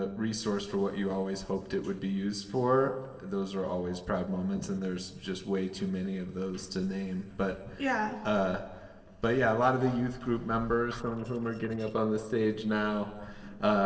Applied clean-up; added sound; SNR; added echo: neural separator model SepFormer DNS4.